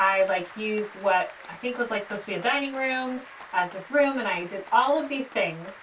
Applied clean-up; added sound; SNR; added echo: none; Applause; 19 dB; reverberation time 0.2 s.